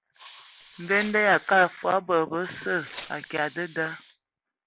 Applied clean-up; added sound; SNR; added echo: none; Tearing + Hiss; 14 dB; none.